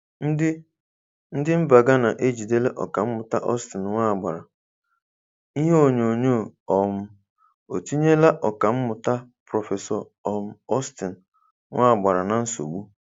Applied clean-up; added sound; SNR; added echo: none; none; none; none.